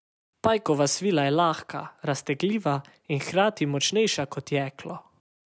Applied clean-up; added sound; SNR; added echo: none; none; none; none.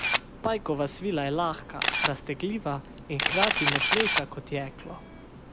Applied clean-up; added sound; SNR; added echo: none; Camera; -4 dB; none.